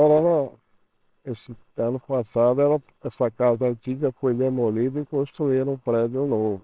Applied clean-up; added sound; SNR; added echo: neural separator model SepFormer WHAMR!.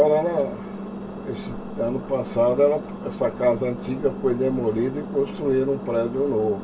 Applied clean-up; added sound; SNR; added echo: none; Engine; 10 dB; reverberation time 0.1 s.